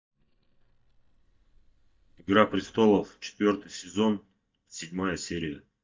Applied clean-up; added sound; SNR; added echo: neural mask model DeepFilterNet 3.